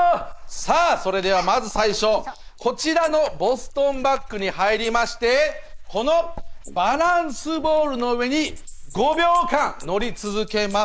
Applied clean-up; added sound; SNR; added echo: neural mask model Resemble Enhance denoiser.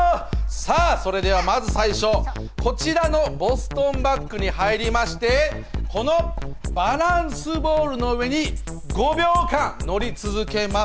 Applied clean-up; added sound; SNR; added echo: none; Writing; 14 dB; none.